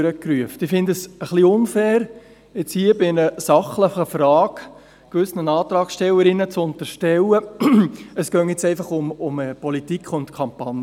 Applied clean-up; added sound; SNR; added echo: none; none; none; none.